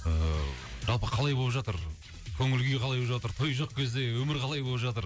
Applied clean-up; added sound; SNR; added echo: none; none; none; none.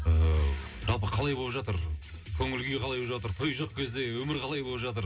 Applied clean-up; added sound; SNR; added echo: none; none; none; reverberation time 0.3 s.